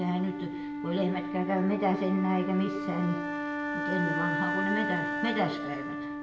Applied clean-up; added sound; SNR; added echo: none; Wind instrument, woodwind instrument; 2 dB; reverberation time 0.8 s.